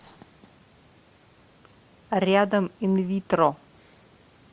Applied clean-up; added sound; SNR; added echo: none; none; none; none.